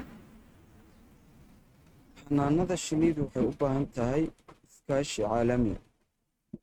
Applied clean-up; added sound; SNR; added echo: neural mask model RNNoise.